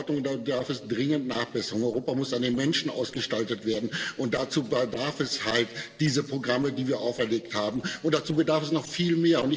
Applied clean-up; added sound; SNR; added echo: neural separator model SepFormer DNS4.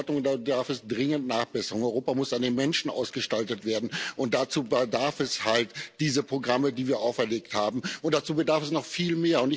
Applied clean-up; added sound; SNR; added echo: none; none; none; none.